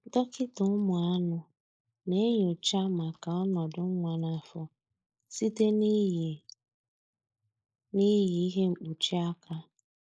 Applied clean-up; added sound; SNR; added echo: neural mask model Resemble Enhance denoiser.